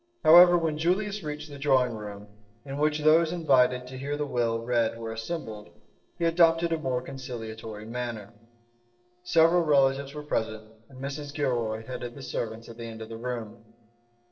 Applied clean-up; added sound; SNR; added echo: neural separator model SepFormer DNS4.